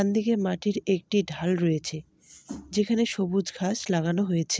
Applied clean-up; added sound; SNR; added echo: none; none; none; none.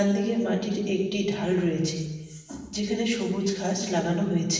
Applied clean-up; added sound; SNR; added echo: none; none; none; reverberation time 1.1 s.